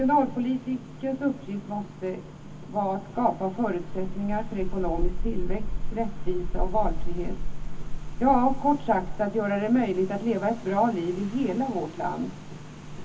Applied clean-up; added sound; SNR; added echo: none; Rain; 2 dB; reverberation time 0.3 s.